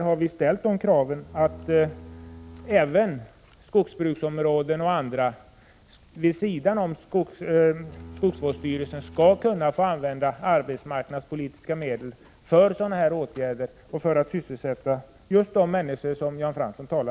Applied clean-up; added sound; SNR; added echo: none; Bowed string instrument; 18 dB; none.